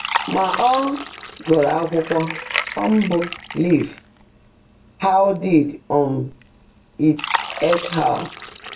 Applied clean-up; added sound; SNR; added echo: none; Fill (with liquid); 10 dB; reverberation time 0.2 s.